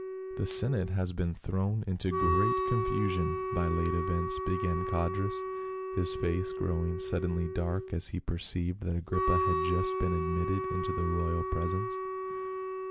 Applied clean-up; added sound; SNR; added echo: none; Wind instrument, woodwind instrument; 3 dB; none.